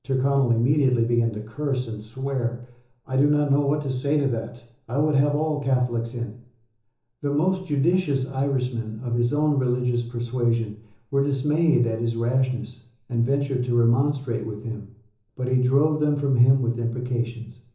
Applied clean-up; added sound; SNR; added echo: none; none; none; reverberation time 0.6 s.